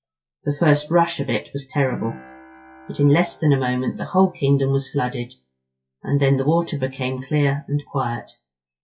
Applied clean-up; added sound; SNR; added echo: classical method WPE with log-MMSE.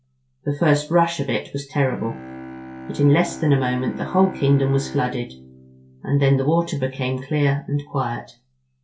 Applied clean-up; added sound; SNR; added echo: none; Bowed string instrument; 16 dB; reverberation time 0.2 s.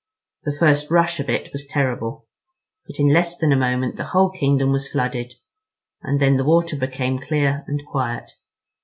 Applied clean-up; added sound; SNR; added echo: none; none; none; none.